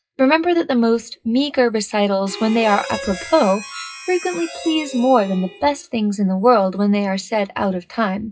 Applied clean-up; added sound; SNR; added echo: classical method WPE with log-MMSE.